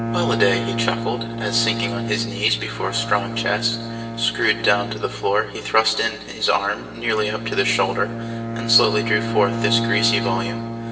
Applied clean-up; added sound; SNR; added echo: none; Bowed string instrument; 5 dB; reverberation time 1.2 s.